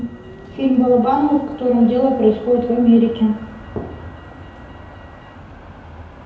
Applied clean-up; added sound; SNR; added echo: none; Motor vehicle (road); 18 dB; reverberation time 2.1 s.